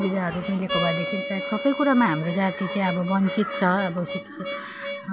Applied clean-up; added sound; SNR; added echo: none; Harmonica; 7 dB; none.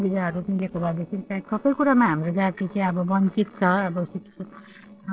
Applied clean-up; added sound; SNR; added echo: neural separator model SepFormer DNS4.